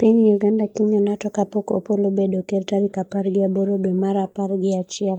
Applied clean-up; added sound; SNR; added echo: neural mask model DeepFilterNet 3.